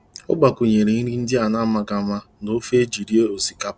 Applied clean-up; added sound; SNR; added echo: none; none; none; none.